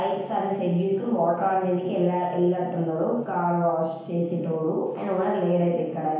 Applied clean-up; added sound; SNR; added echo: none; none; none; reverberation time 0.9 s.